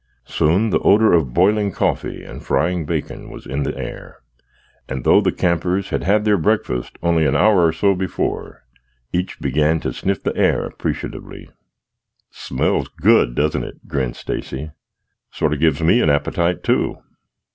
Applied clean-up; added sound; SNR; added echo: none; none; none; none.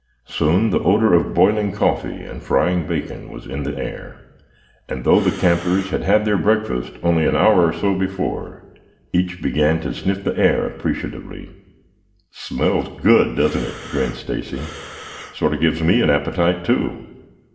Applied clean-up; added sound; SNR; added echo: none; Breathing; 16 dB; reverberation time 0.9 s.